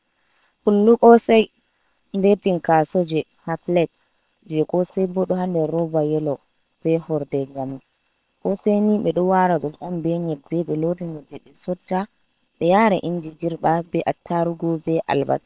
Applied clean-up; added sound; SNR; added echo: neural separator model SepFormer WHAM!.